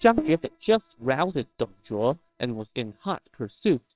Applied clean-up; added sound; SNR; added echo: neural separator model SepFormer WHAMR!.